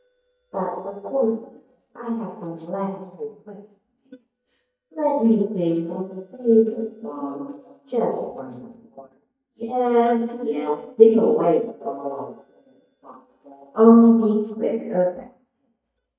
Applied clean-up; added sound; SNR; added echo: neural mask model DeepFilterNet 3.